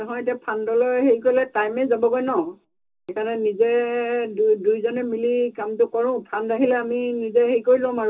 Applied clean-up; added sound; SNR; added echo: none; none; none; reverberation time 0.2 s.